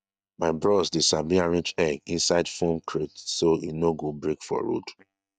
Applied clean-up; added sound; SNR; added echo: neural mask model DeepFilterNet 3.